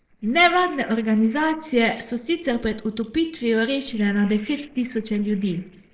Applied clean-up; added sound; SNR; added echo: neural separator model SepFormer DNS4.